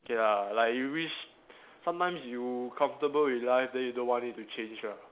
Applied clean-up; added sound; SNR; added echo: none; none; none; none.